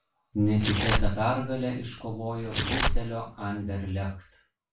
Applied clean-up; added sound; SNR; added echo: none; Tearing; 0 dB; reverberation time 0.3 s.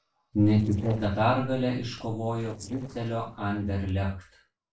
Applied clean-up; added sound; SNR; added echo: neural separator model SepFormer DNS4.